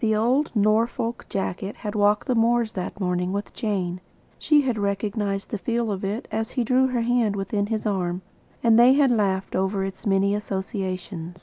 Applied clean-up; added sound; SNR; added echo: none; none; none; none.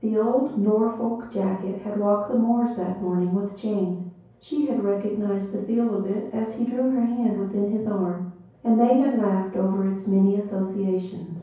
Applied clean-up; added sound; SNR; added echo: none; none; none; reverberation time 0.6 s.